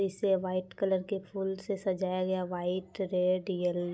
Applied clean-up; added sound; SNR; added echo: none; none; none; none.